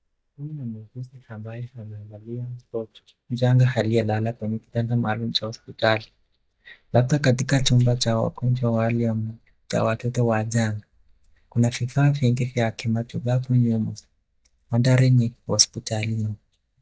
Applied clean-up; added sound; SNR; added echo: neural mask model DeepFilterNet 3.